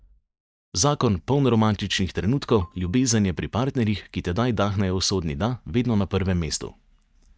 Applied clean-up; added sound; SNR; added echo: neural mask model DeepFilterNet 3.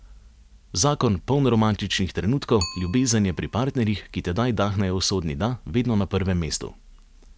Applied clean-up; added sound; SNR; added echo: none; Bicycle; 18 dB; none.